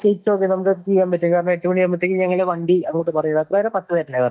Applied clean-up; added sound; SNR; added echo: neural mask model DeepFilterNet 3.